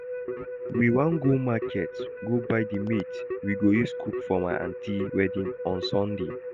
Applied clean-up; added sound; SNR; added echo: none; Keyboard (musical); 7 dB; none.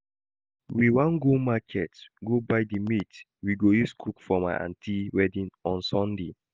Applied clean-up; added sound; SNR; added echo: none; none; none; none.